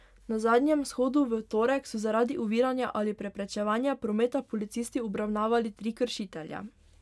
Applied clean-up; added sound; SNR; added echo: none; none; none; none.